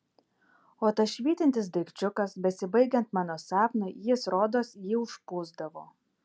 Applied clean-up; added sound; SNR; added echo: none; none; none; none.